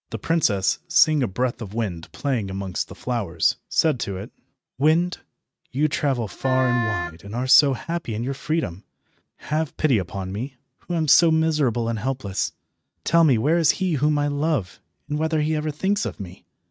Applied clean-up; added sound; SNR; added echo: neural mask model RNNoise.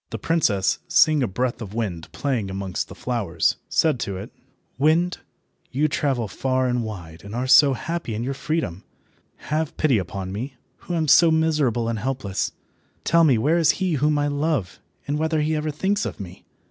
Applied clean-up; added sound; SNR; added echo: none; none; none; none.